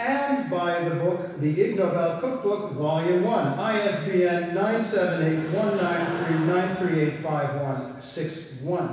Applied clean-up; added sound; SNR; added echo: none; none; none; reverberation time 1.1 s.